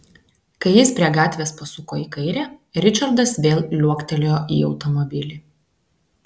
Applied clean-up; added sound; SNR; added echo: none; none; none; none.